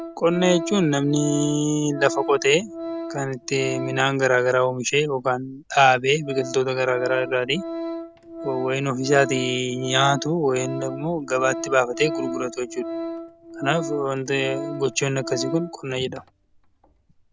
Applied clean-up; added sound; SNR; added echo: none; Organ; 10 dB; none.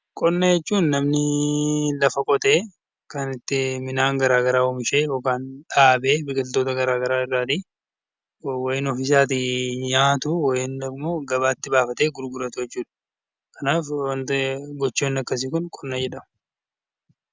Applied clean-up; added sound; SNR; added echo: none; none; none; none.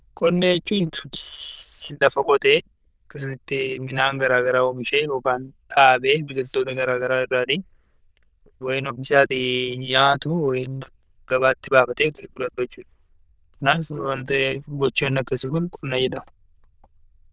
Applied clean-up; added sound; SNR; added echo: neural diffusion model UNIVERSE++.